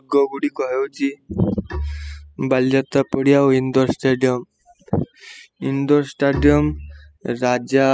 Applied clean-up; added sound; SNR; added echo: classical method spectral subtraction.